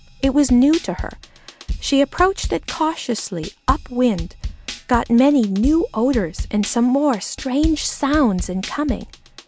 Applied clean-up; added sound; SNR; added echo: none; Drum kit; 11 dB; none.